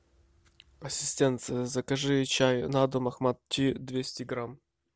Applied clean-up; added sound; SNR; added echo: none; none; none; none.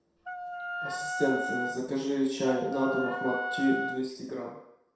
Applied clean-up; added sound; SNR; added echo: none; Wind instrument, woodwind instrument; 4 dB; reverberation time 0.7 s.